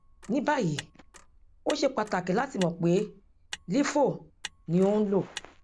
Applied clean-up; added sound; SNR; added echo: none; Motor vehicle (road); 18 dB; none.